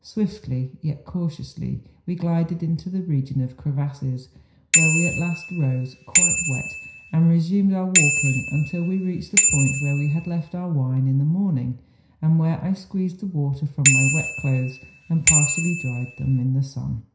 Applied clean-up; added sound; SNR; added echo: none; Bicycle bell; -1 dB; reverberation time 0.5 s.